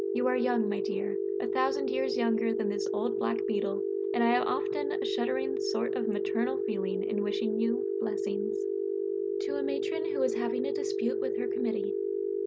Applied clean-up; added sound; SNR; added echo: none; Telephone; -3 dB; none.